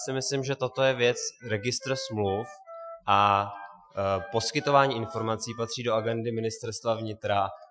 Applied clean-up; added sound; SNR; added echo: classical method Wiener filter.